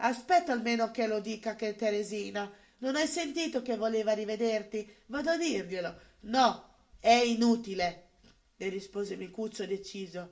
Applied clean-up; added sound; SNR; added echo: none; none; none; reverberation time 0.4 s.